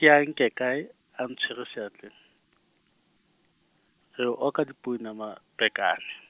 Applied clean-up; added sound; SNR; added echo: none; none; none; none.